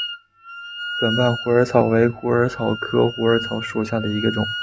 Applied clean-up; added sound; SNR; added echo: none; Wind instrument, woodwind instrument; 10 dB; none.